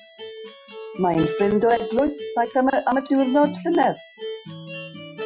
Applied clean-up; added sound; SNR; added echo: classical method Wiener filter.